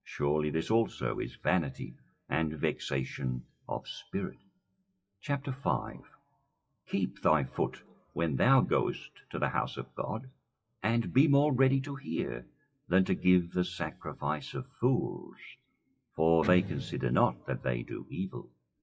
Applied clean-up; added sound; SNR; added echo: classical method WPE with log-MMSE.